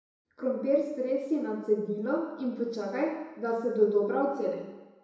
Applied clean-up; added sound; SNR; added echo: none; none; none; reverberation time 0.9 s.